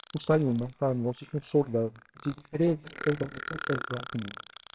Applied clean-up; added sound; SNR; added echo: neural separator model SepFormer WHAMR!.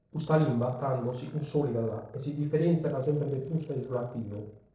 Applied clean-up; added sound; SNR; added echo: neural separator model SepFormer DNS4.